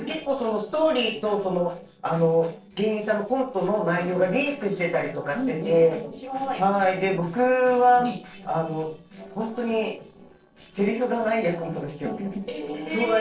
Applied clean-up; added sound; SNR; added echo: neural separator model SepFormer DNS4.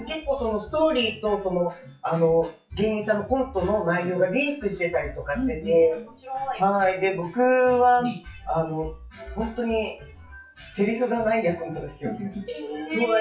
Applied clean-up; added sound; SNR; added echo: classical method WPE with log-MMSE.